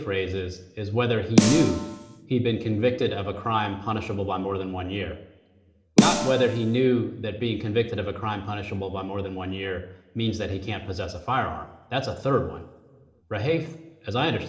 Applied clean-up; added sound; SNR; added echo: none; Snare drum; 0 dB; reverberation time 1.6 s.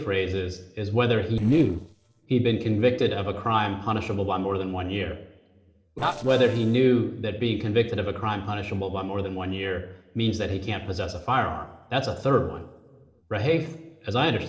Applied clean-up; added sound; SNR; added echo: neural separator model SepFormer DNS4.